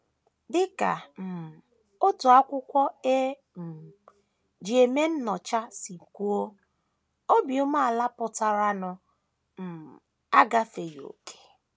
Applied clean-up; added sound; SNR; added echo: none; none; none; none.